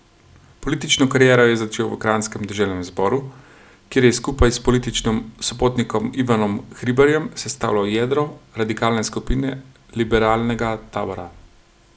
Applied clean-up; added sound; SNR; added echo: none; none; none; none.